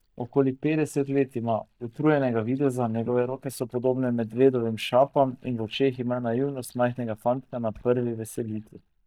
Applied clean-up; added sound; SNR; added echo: neural mask model DeepFilterNet 3.